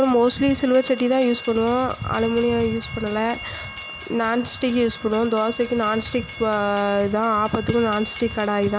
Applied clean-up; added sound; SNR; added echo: none; Train; 16 dB; none.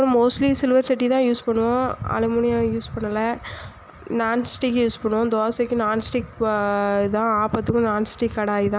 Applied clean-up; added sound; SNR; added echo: none; none; none; none.